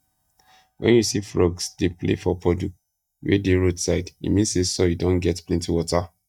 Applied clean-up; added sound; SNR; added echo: neural mask model DeepFilterNet 3.